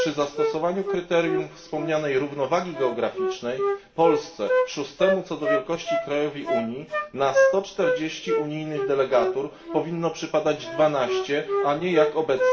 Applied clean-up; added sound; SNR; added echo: none; Wind instrument, woodwind instrument; 2 dB; reverberation time 0.8 s.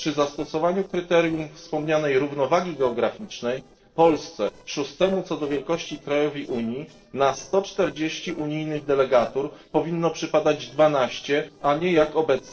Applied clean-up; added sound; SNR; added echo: neural separator model SepFormer DNS4.